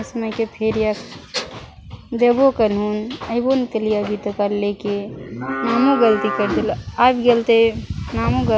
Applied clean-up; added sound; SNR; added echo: none; none; none; none.